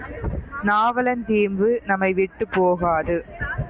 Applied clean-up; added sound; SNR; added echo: none; none; none; none.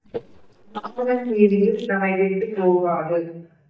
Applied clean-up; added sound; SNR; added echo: neural mask model DeepFilterNet 3.